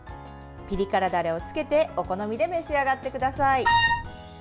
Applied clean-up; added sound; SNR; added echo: none; Wind instrument, woodwind instrument; -3 dB; none.